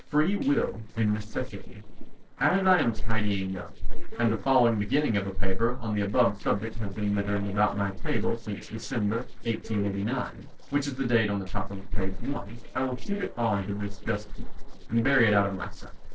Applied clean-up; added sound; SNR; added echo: neural separator model SepFormer DNS4.